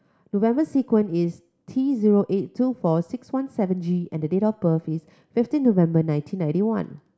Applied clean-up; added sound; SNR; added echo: none; none; none; none.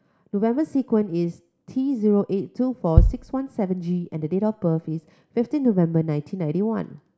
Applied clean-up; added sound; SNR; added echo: none; Bass drum; 0 dB; none.